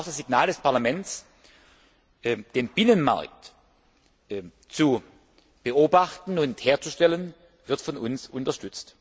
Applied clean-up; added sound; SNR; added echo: none; none; none; none.